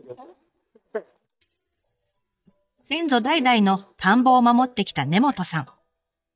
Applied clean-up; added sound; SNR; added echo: neural mask model DeepFilterNet 3.